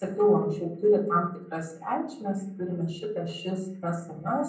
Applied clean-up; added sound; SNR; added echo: none; none; none; reverberation time 0.6 s.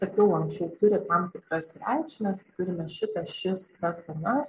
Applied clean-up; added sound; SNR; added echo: none; none; none; none.